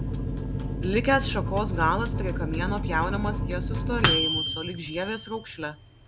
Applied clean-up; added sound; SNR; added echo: none; Microwave oven; -1 dB; none.